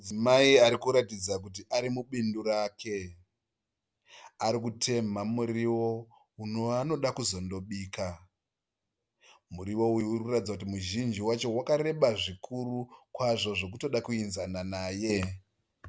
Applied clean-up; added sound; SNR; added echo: none; none; none; none.